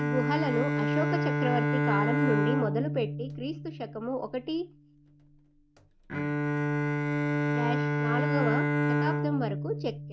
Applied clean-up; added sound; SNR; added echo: none; Bowed string instrument; -4 dB; none.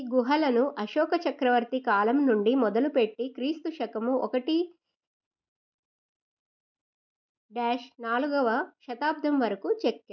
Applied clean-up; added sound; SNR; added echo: none; none; none; none.